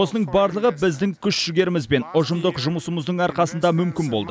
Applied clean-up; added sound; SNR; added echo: none; none; none; none.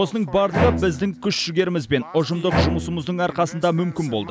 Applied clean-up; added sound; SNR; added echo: none; Bowed string instrument; 5 dB; none.